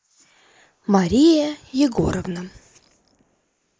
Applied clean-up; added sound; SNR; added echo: neural mask model Resemble Enhance denoiser.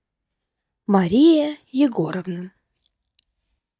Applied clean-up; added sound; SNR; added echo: neural mask model DeepFilterNet 3.